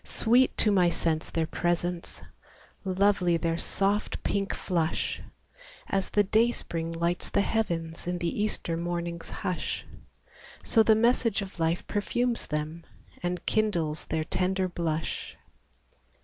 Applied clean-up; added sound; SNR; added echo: none; none; none; none.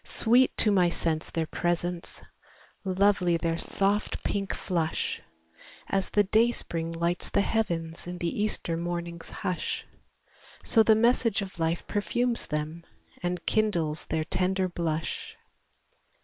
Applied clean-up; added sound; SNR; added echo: neural separator model SepFormer WHAM!.